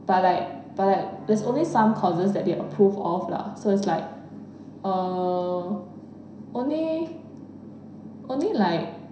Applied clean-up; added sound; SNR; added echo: none; Bowed string instrument; 15 dB; reverberation time 0.7 s.